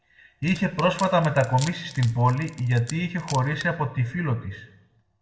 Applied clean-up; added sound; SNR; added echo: none; Wood; 18 dB; reverberation time 0.6 s.